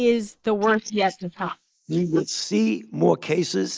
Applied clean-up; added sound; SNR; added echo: neural mask model Resemble Enhance denoiser.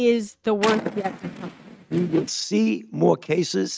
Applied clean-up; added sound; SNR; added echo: neural mask model RNNoise.